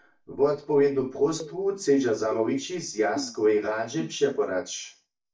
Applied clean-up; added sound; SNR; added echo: neural mask model DeepFilterNet 3.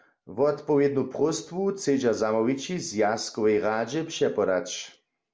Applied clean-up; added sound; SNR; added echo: none; none; none; none.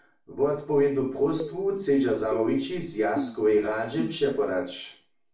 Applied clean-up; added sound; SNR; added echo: none; Keyboard (musical); 11 dB; reverberation time 0.3 s.